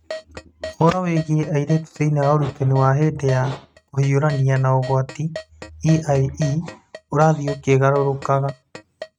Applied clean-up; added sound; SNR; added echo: neural mask model RNNoise.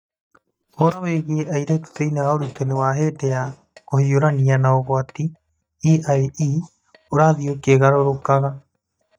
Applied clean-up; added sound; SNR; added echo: neural mask model DeepFilterNet 3.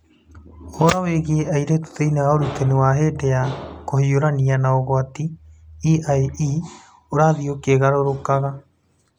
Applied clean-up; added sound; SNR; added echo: none; none; none; none.